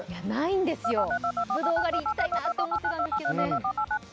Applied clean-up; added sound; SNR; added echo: none; Telephone; -3 dB; none.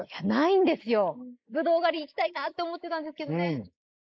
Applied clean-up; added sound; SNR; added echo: neural mask model Resemble Enhance denoiser.